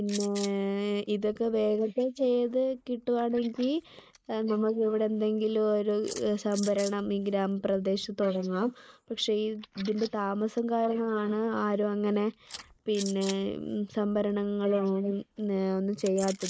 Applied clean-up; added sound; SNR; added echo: neural mask model Resemble Enhance denoiser.